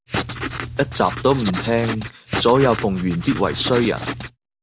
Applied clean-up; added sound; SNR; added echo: none; Writing; 7 dB; none.